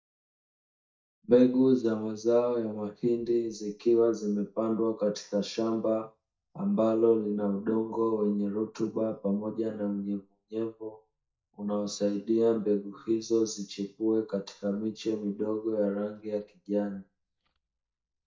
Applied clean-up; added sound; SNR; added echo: neural mask model DeepFilterNet 3.